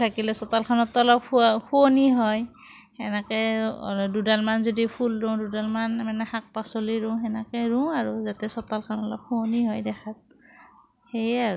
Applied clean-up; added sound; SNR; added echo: none; none; none; none.